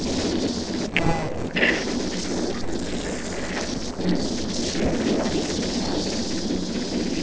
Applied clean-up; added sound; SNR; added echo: neural separator model SepFormer DNS4.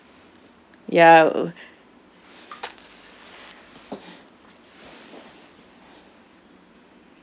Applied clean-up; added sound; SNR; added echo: none; Fire; 19 dB; none.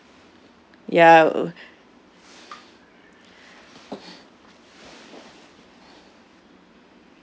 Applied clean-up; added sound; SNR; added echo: none; none; none; none.